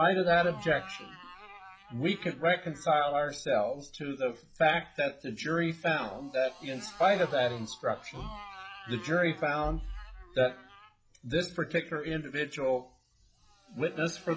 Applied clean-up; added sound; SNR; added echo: classical method log-MMSE.